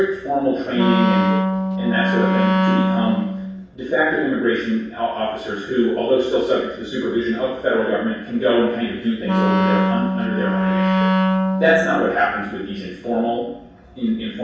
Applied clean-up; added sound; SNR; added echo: none; Wind instrument, woodwind instrument; -2 dB; reverberation time 0.7 s.